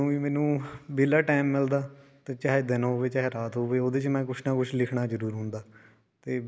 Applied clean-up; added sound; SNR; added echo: none; none; none; none.